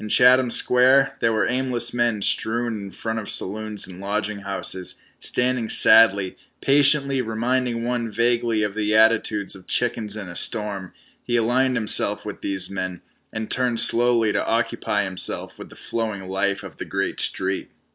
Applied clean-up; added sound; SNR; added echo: none; none; none; none.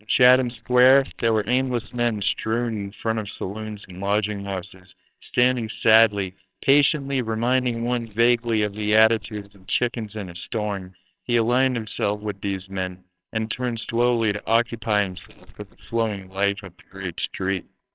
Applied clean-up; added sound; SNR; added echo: neural separator model SepFormer WHAMR!.